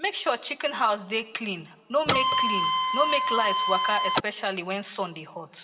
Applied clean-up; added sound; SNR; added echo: none; Printer; -4 dB; reverberation time 1.3 s.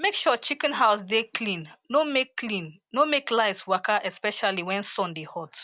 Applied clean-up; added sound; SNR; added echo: none; none; none; none.